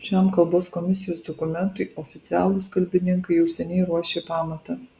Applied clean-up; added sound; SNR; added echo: none; none; none; none.